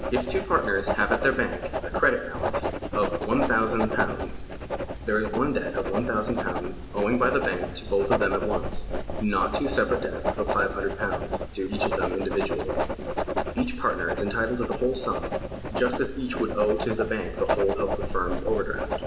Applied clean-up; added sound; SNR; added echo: none; Writing; 2 dB; reverberation time 0.8 s.